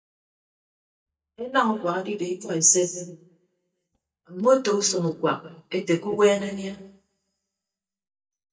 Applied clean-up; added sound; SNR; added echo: neural mask model DeepFilterNet 3.